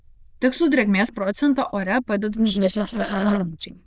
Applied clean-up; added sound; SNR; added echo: neural diffusion model UNIVERSE++.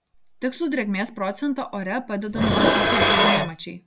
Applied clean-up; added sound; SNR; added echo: none; Dishes, pots, and pans; -5 dB; none.